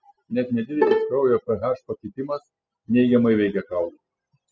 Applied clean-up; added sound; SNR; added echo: classical method spectral subtraction.